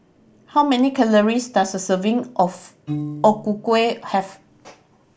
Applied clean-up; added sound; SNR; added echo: none; Piano; 16 dB; none.